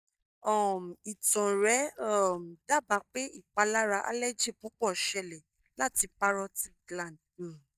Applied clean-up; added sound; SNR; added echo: neural mask model DeepFilterNet 3.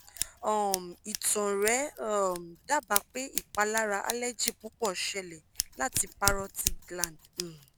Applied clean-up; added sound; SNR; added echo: none; Scissors; 6 dB; none.